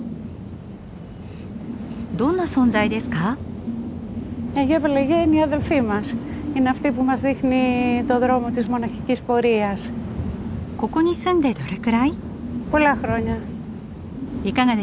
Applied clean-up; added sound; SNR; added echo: none; none; none; none.